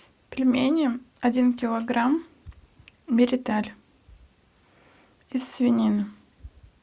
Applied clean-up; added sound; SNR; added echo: none; none; none; none.